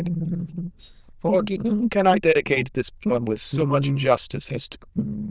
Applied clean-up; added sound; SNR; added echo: neural diffusion model UNIVERSE++.